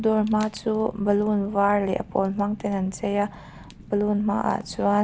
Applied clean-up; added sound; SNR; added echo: none; Fire; 20 dB; none.